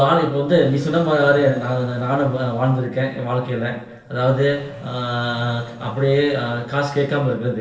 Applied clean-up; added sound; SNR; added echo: neural separator model SepFormer DNS4.